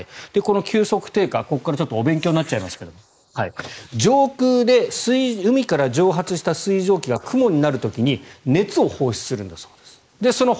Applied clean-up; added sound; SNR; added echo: neural mask model Resemble Enhance denoiser.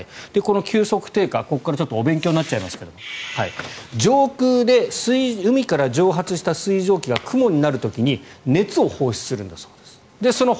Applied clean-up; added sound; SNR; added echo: none; none; none; none.